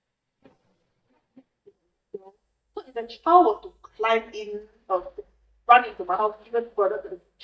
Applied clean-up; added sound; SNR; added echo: neural mask model DeepFilterNet 3.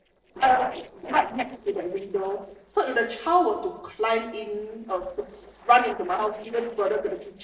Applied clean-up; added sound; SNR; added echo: neural separator model SepFormer DNS4.